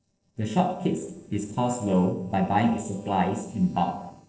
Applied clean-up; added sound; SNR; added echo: neural separator model SepFormer DNS4.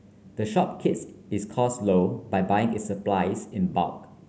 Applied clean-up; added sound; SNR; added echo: none; none; none; none.